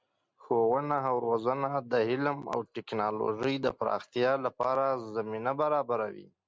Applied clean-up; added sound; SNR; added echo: none; none; none; none.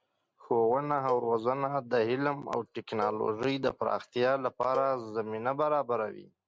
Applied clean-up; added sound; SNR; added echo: none; Cowbell; 16 dB; none.